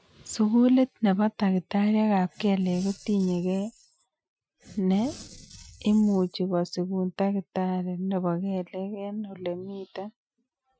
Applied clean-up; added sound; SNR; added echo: classical method Wiener filter.